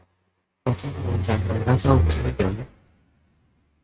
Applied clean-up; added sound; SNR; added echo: neural mask model RNNoise.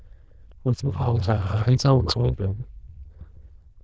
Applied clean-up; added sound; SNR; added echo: neural diffusion model UNIVERSE++.